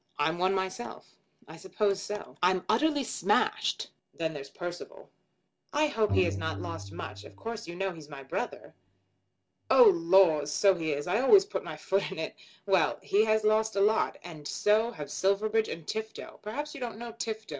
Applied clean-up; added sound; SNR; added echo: none; Bowed string instrument; 9 dB; none.